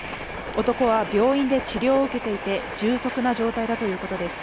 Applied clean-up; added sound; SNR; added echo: none; Train; 9 dB; none.